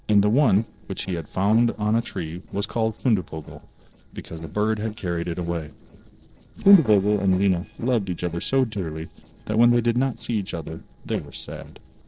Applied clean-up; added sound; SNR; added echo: neural separator model SepFormer DNS4.